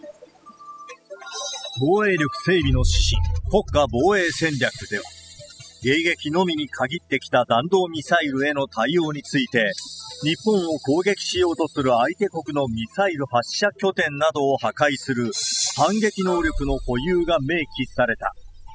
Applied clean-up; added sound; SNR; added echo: classical method spectral subtraction.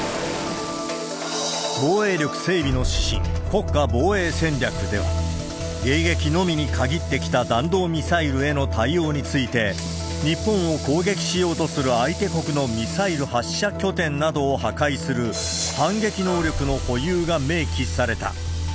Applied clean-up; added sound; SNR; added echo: none; Sink (filling or washing) / Water tap, faucet / Liquid; 18 dB; none.